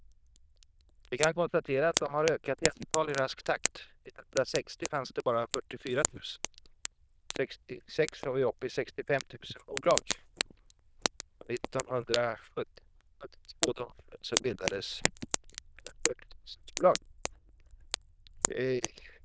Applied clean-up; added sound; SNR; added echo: neural diffusion model UNIVERSE++.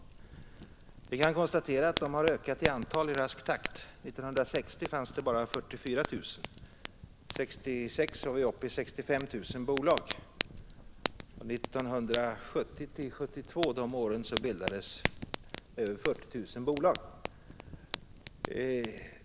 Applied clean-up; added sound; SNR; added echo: none; Fire; 4 dB; none.